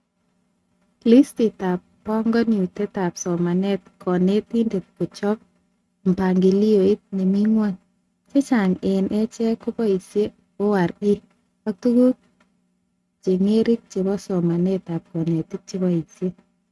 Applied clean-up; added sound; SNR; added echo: neural mask model RNNoise.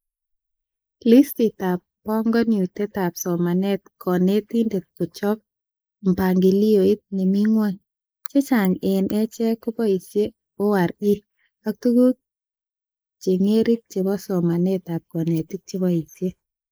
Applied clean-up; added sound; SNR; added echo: neural mask model Resemble Enhance denoiser.